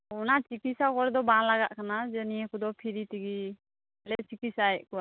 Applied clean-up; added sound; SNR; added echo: none; none; none; none.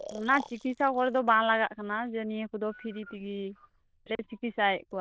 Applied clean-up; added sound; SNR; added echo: neural diffusion model UNIVERSE++.